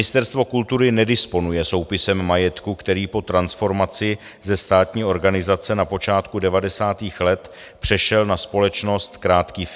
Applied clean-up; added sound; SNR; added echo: none; none; none; none.